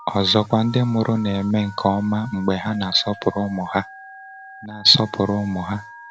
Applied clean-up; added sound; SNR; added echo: none; Telephone; 19 dB; none.